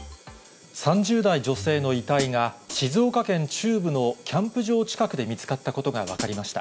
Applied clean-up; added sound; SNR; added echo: none; Hi-hat + Bowed string instrument; 17 dB; none.